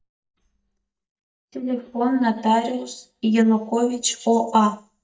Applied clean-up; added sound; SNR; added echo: neural mask model DeepFilterNet 3.